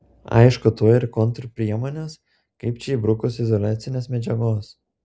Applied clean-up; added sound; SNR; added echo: none; none; none; none.